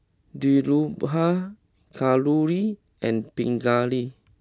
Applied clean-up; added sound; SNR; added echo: none; none; none; none.